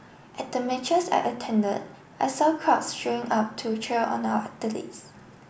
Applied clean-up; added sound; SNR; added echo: none; none; none; none.